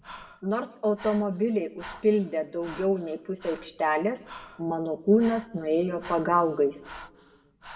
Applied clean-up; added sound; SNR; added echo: none; Breathing; 20 dB; reverberation time 1.0 s.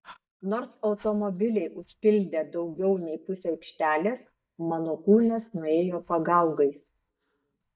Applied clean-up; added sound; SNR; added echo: neural mask model DeepFilterNet 3.